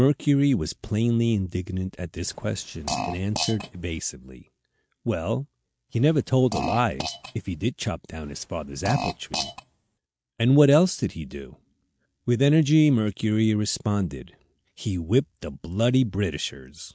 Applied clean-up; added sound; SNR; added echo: neural mask model RNNoise.